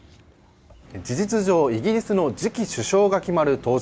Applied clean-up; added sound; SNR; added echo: none; none; none; none.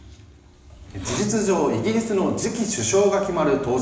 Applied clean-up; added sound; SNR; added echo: none; Hiss; 15 dB; reverberation time 1.0 s.